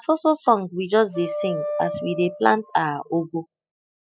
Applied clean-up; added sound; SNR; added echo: classical method spectral subtraction.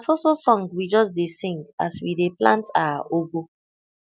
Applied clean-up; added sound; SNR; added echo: none; none; none; none.